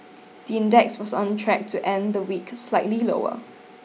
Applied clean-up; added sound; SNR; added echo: none; none; none; none.